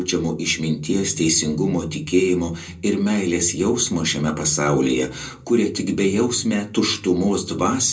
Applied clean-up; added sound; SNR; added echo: none; none; none; reverberation time 0.2 s.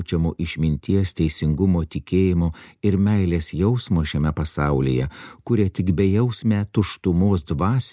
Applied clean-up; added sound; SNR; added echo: none; none; none; none.